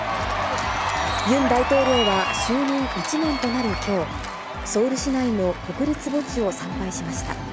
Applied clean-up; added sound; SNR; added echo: none; Cheering; 4 dB; none.